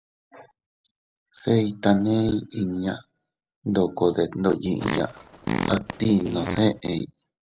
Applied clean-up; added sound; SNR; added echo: neural separator model SepFormer DNS4.